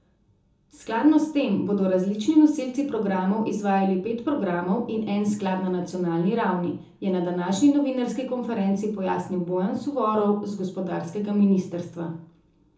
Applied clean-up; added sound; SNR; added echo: none; none; none; reverberation time 1.0 s.